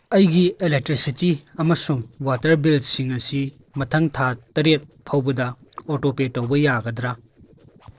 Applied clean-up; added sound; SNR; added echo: neural separator model SepFormer DNS4.